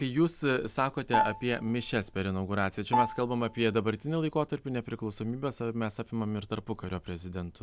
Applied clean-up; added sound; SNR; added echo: none; Bowed string instrument; 3 dB; none.